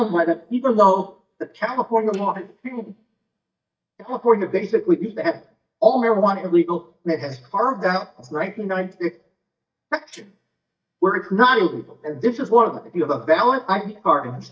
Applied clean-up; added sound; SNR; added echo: neural mask model DeepFilterNet 3.